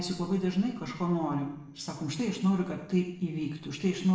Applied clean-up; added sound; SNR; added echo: neural separator model SepFormer DNS4.